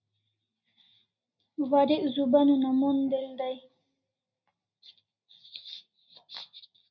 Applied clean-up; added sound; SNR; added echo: none; none; none; reverberation time 0.4 s.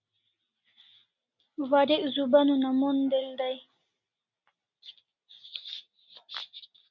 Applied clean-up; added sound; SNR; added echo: none; none; none; none.